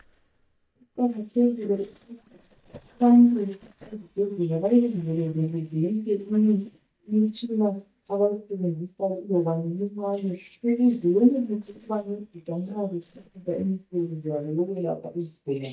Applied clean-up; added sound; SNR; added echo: neural mask model DeepFilterNet 3.